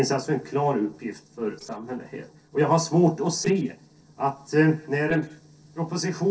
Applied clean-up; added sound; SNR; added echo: neural separator model SepFormer DNS4.